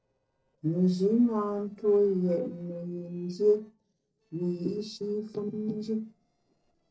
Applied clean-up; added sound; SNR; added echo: neural separator model SepFormer DNS4.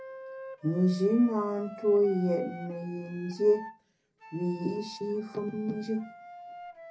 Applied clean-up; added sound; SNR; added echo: none; Wind instrument, woodwind instrument; 17 dB; reverberation time 0.4 s.